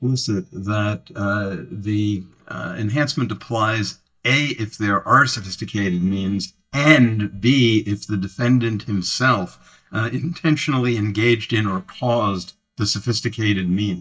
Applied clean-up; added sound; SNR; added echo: neural mask model DeepFilterNet 3.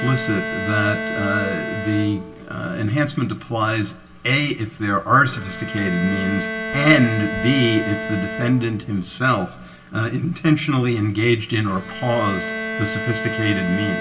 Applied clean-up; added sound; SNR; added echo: none; Bowed string instrument; 8 dB; reverberation time 0.2 s.